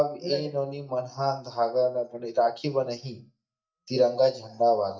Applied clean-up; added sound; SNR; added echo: neural mask model DeepFilterNet 3.